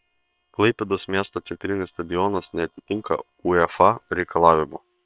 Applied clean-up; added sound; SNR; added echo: neural separator model SepFormer WHAM!.